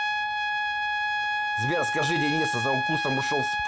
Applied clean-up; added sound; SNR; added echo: none; Trumpet; -4 dB; none.